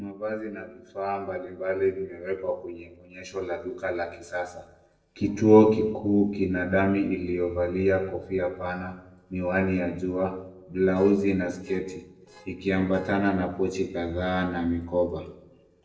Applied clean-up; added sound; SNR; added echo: neural separator model SepFormer DNS4.